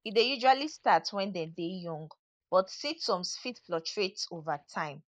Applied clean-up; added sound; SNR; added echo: neural mask model DeepFilterNet 3.